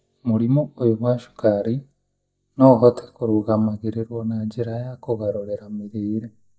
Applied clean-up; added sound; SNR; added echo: neural mask model DeepFilterNet 3.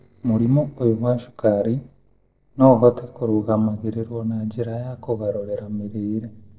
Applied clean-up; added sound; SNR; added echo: neural separator model SepFormer DNS4.